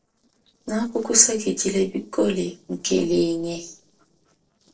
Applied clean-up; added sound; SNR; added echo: neural separator model SepFormer DNS4.